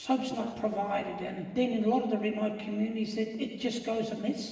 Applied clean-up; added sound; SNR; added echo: none; Brass instrument; 15 dB; reverberation time 2.4 s.